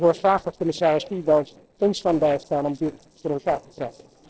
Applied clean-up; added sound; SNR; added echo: neural separator model SepFormer DNS4.